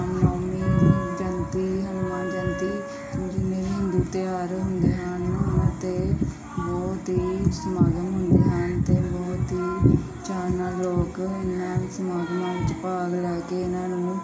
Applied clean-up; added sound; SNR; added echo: none; Wind instrument, woodwind instrument; 12 dB; reverberation time 0.4 s.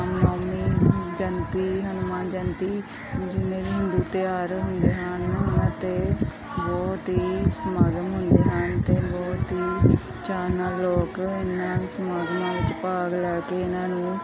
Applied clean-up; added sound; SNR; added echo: none; none; none; none.